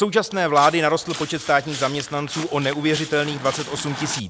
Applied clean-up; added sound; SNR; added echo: none; Walk, footsteps; 12 dB; none.